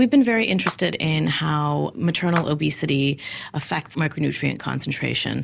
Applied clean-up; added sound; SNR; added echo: none; Clapping; 14 dB; none.